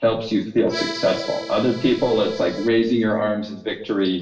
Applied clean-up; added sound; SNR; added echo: none; Accordion; 12 dB; reverberation time 0.8 s.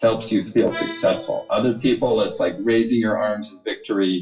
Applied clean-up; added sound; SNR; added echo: classical method WPE with log-MMSE.